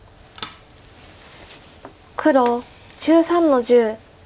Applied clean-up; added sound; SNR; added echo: none; none; none; none.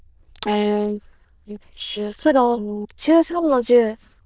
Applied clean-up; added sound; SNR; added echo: neural diffusion model UNIVERSE++.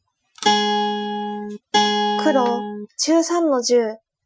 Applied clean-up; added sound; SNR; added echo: classical method Wiener filter.